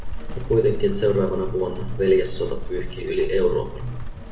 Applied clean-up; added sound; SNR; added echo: none; Rain; 5 dB; reverberation time 1.1 s.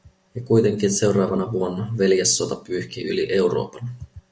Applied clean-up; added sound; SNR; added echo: none; none; none; none.